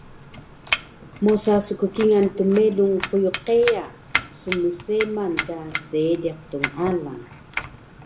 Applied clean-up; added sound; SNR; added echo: none; Domestic sounds, home sounds; 10 dB; none.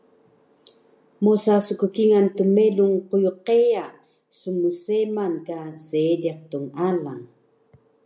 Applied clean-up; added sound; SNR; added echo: none; none; none; none.